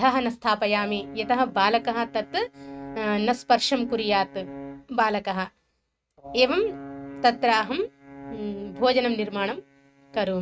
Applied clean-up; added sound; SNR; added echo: neural mask model RNNoise.